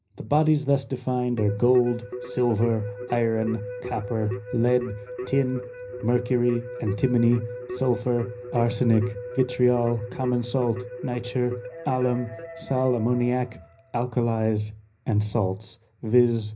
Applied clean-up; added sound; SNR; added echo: none; Keyboard (musical); 12 dB; reverberation time 0.4 s.